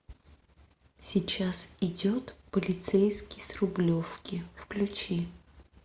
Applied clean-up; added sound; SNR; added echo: none; none; none; none.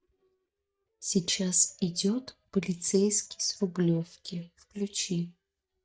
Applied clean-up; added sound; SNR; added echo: neural mask model DeepFilterNet 3.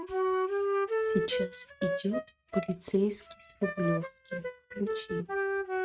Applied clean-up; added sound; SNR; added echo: neural mask model RNNoise.